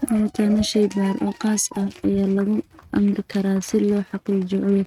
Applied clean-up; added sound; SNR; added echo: neural mask model RNNoise.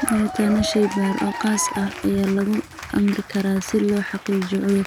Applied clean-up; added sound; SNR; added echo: none; Applause / Cheering; 11 dB; none.